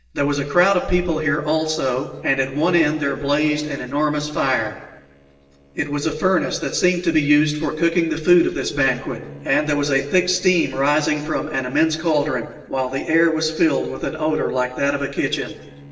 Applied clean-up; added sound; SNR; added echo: neural separator model SepFormer DNS4.